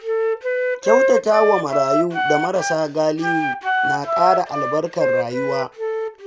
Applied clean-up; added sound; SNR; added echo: none; Wind instrument, woodwind instrument; 0 dB; none.